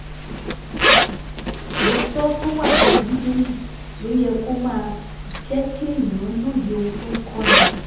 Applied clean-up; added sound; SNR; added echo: none; Zipper (clothing); -2 dB; reverberation time 0.8 s.